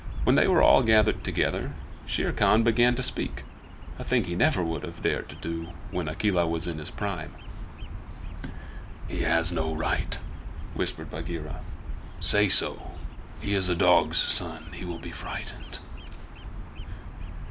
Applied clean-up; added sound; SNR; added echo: none; Bird vocalization, bird call, bird song; 6 dB; none.